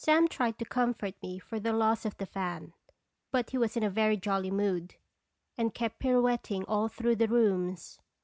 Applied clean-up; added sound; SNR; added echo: none; none; none; none.